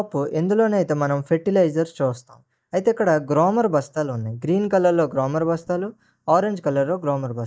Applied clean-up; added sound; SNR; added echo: neural mask model DeepFilterNet 3.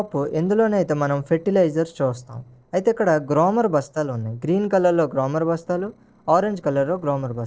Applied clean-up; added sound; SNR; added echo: neural separator model SepFormer DNS4.